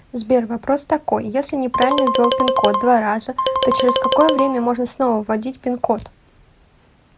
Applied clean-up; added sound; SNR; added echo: none; Marimba, xylophone; 0 dB; none.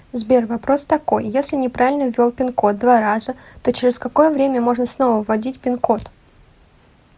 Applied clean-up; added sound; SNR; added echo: none; none; none; none.